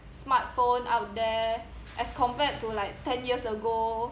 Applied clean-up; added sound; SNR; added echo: none; none; none; none.